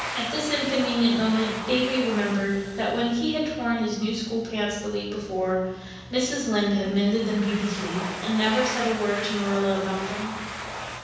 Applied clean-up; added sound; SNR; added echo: none; Domestic sounds, home sounds; 11 dB; reverberation time 1.1 s.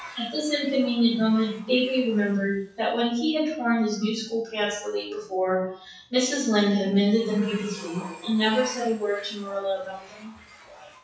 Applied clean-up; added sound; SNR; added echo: classical method WPE with log-MMSE.